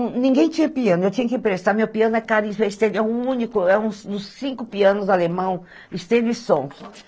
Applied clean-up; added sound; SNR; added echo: neural separator model SepFormer DNS4.